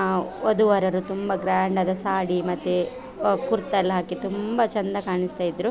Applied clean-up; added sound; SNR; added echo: none; none; none; none.